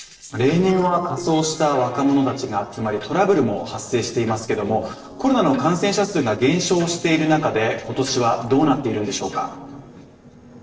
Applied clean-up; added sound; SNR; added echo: neural separator model SepFormer DNS4.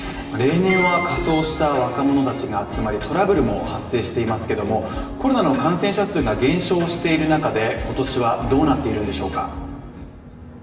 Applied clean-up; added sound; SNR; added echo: none; Boat, Water vehicle; 20 dB; reverberation time 1.1 s.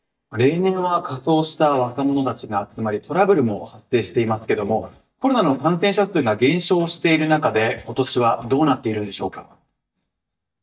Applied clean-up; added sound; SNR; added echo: neural mask model DeepFilterNet 3.